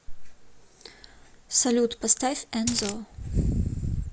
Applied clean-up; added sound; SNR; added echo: none; Coin (dropping); 3 dB; none.